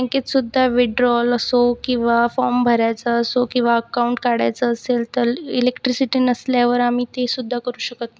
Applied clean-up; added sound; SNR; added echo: none; none; none; none.